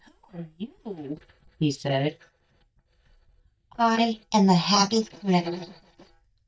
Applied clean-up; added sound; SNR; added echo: neural mask model DeepFilterNet 3.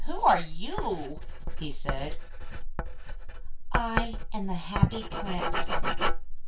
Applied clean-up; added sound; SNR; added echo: none; Writing; -5 dB; reverberation time 0.2 s.